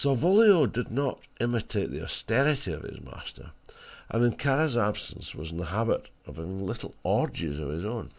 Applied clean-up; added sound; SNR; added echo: none; none; none; none.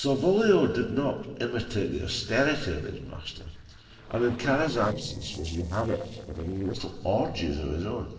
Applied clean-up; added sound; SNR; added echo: neural separator model SepFormer DNS4.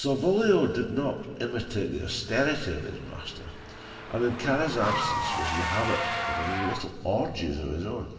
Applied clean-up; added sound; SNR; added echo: none; Engine / Car; 7 dB; reverberation time 2.2 s.